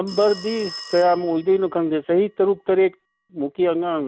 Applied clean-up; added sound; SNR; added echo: none; Telephone; 20 dB; none.